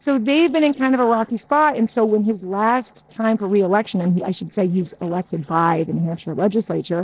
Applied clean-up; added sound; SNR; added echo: neural separator model SepFormer DNS4.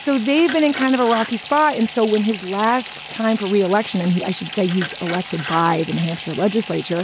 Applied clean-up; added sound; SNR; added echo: none; Fill (with liquid) / Bathtub (filling or washing) + Glass; 12 dB; none.